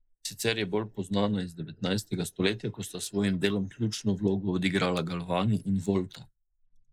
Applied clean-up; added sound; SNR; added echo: neural mask model Resemble Enhance denoiser.